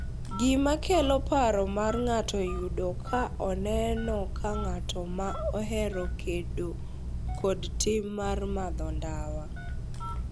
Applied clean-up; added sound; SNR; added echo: none; Telephone; 3 dB; none.